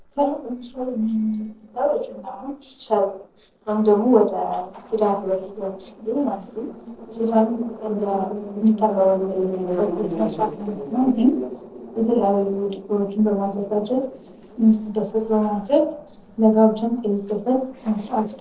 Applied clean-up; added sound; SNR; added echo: neural separator model SepFormer DNS4.